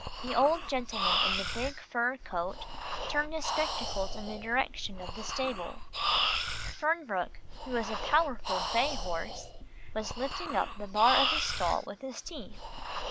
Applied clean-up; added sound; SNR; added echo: none; Breathing; 1 dB; none.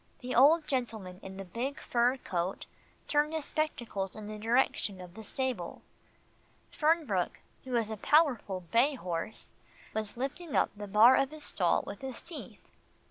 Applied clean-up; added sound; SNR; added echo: none; none; none; none.